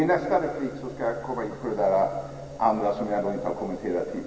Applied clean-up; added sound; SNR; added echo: none; Bowed string instrument; 20 dB; reverberation time 2.6 s.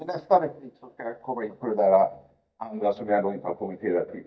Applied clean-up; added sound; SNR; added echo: neural mask model DeepFilterNet 3.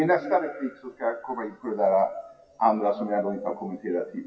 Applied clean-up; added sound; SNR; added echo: classical method WPE with log-MMSE.